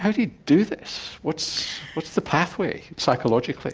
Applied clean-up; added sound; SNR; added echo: none; none; none; none.